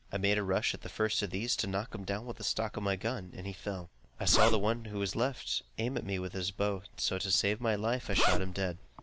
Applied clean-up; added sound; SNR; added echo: none; Zipper (clothing); -5 dB; none.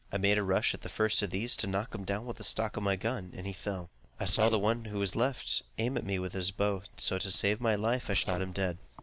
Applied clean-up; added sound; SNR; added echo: neural separator model SepFormer DNS4.